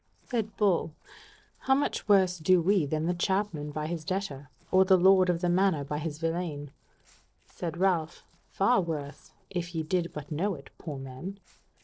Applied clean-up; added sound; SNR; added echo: neural separator model SepFormer DNS4.